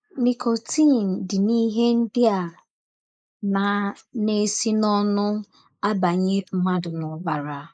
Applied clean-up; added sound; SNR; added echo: neural mask model Resemble Enhance denoiser.